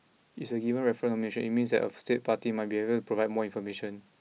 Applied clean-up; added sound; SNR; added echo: none; none; none; none.